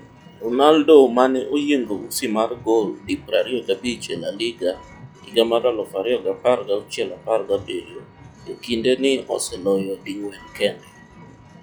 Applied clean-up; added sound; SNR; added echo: classical method log-MMSE.